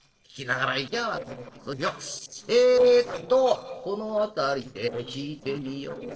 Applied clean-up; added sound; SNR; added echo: neural separator model SepFormer DNS4.